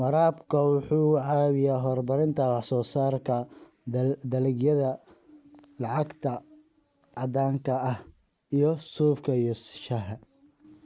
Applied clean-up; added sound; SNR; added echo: none; none; none; none.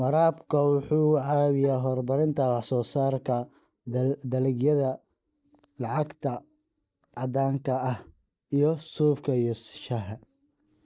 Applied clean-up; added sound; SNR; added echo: neural mask model DeepFilterNet 3.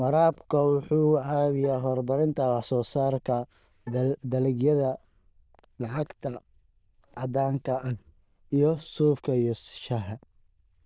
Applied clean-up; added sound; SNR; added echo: neural diffusion model UNIVERSE++.